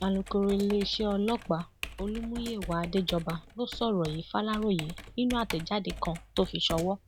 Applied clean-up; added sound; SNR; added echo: none; Computer keyboard; 12 dB; none.